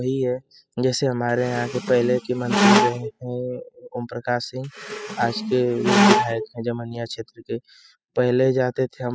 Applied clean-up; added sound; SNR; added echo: classical method spectral subtraction.